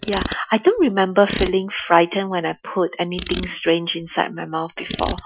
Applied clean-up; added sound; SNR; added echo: classical method Wiener filter.